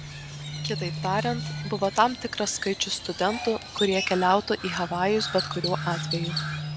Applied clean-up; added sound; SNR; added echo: none; Crow; 6 dB; none.